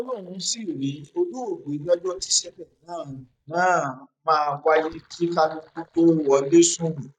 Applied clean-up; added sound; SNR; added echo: neural mask model DeepFilterNet 3.